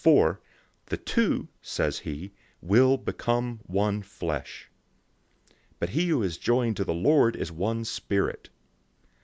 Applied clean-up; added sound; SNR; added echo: none; none; none; none.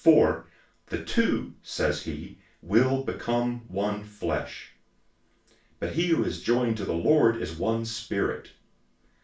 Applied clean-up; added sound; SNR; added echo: none; none; none; reverberation time 0.3 s.